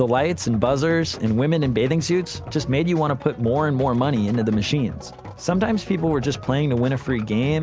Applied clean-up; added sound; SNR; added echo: none; none; none; none.